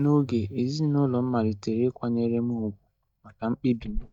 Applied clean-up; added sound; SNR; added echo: neural mask model DeepFilterNet 3.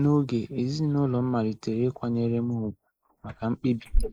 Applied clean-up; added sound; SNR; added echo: neural mask model Resemble Enhance denoiser.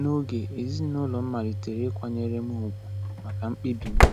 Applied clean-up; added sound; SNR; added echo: none; Slam / Engine; -3 dB; none.